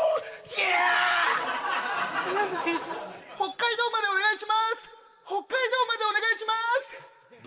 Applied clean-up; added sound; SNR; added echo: none; none; none; reverberation time 1.9 s.